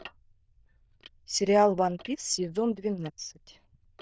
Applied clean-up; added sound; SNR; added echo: neural diffusion model UNIVERSE++.